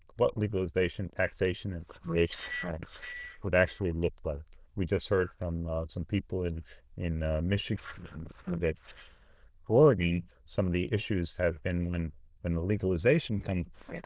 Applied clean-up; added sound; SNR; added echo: neural diffusion model UNIVERSE++.